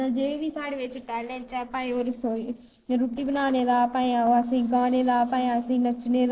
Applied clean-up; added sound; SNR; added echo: neural separator model SepFormer DNS4.